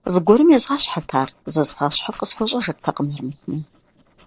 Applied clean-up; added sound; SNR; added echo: neural separator model SepFormer DNS4.